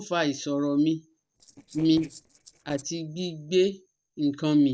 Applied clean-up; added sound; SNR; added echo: neural separator model SepFormer DNS4.